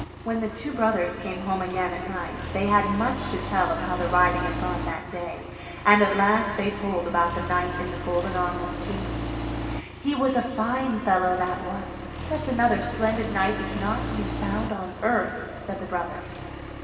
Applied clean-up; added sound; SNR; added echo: none; Accelerating, revving, vroom; 7 dB; reverberation time 2.4 s.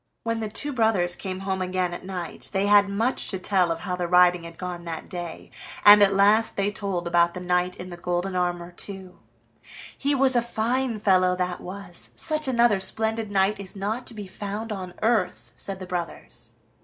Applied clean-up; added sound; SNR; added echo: none; none; none; none.